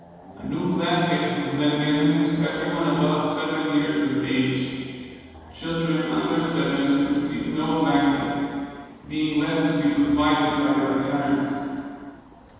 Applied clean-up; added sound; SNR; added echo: none; Chatter / Car passing by / Motorcycle / Traffic noise, roadway noise / Accelerating, revving, vroom; 17 dB; reverberation time 2.1 s.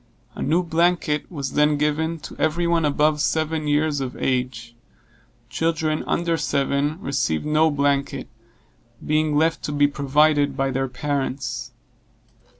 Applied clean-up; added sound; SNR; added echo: none; none; none; none.